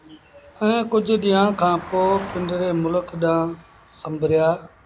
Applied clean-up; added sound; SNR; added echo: none; Vehicle; 19 dB; none.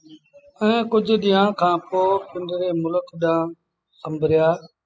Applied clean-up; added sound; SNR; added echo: classical method spectral subtraction.